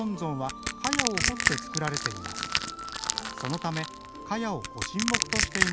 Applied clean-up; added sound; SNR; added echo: none; Crushing; -2 dB; none.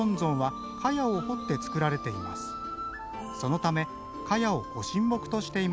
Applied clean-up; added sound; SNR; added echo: none; none; none; none.